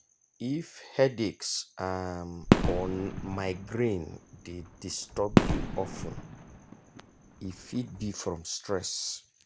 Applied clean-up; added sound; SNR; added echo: none; Fireworks; -3 dB; none.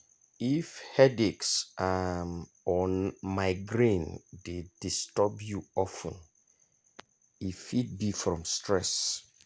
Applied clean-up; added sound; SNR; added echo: none; none; none; none.